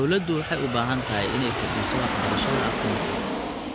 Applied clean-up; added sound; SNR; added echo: none; Aircraft; 0 dB; none.